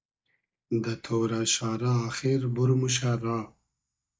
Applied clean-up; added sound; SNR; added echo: neural mask model DeepFilterNet 3.